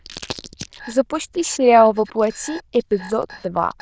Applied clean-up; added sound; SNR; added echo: neural diffusion model UNIVERSE++.